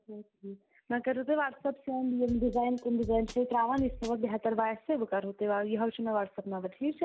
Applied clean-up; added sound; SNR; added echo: none; Drum kit; 14 dB; none.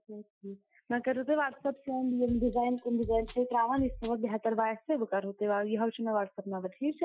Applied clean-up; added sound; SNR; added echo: classical method Wiener filter.